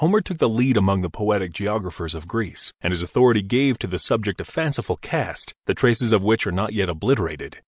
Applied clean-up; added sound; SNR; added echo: none; none; none; none.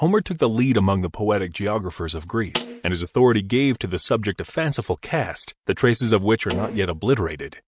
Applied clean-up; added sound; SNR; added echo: neural mask model RNNoise.